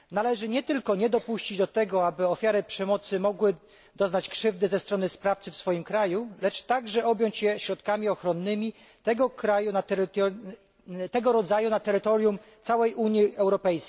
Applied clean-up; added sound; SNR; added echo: none; none; none; none.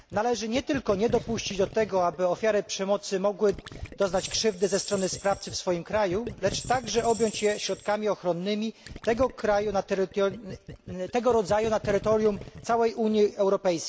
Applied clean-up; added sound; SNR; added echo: none; Gurgling + Tambourine; 15 dB; none.